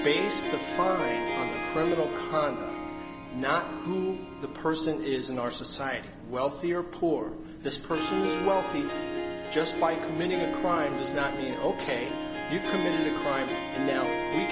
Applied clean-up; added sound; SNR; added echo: none; Harp; 3 dB; none.